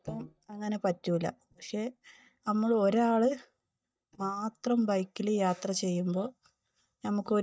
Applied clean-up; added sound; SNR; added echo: neural mask model DeepFilterNet 3.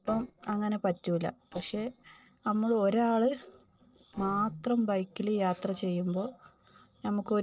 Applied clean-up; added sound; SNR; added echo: neural separator model SepFormer DNS4.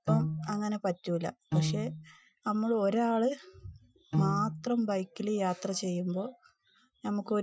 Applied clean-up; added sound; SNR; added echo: classical method Wiener filter.